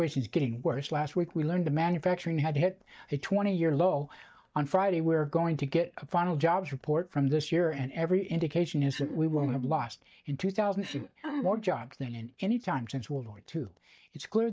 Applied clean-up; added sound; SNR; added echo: neural mask model DeepFilterNet 3.